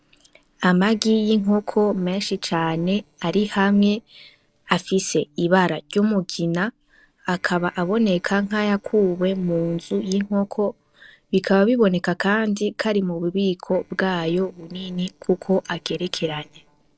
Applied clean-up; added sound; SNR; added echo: neural separator model SepFormer DNS4.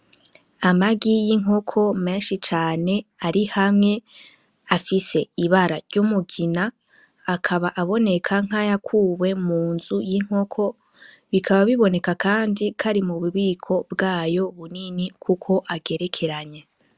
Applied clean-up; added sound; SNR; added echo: none; none; none; none.